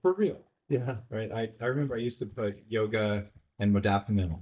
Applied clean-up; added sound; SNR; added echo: neural mask model DeepFilterNet 3.